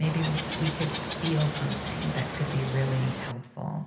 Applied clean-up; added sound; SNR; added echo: none; Water / Bird; 5 dB; reverberation time 0.8 s.